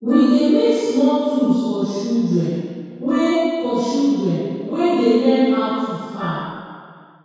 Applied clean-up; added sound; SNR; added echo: none; Wind instrument, woodwind instrument; 16 dB; reverberation time 1.9 s.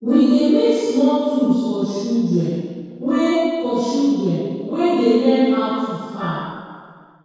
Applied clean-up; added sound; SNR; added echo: neural separator model SepFormer DNS4.